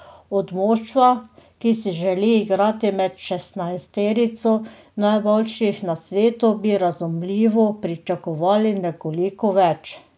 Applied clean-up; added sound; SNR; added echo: none; none; none; none.